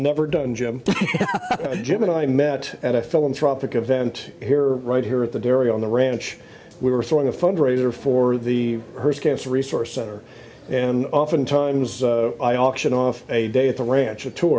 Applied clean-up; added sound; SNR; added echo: none; none; none; none.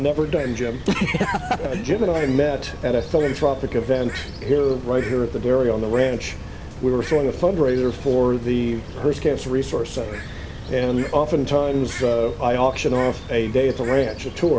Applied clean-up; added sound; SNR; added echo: none; Bird + Engine; 12 dB; none.